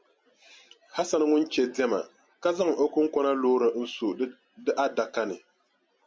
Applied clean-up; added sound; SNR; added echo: none; none; none; none.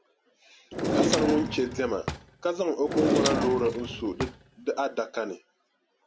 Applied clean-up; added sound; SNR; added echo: none; Drawer open or close; 0 dB; none.